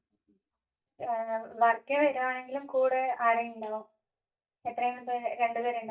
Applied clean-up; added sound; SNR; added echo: neural mask model DeepFilterNet 3.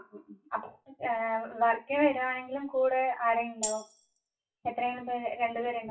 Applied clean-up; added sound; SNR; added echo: classical method WPE with log-MMSE.